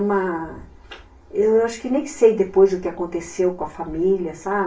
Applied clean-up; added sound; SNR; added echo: none; none; none; reverberation time 0.3 s.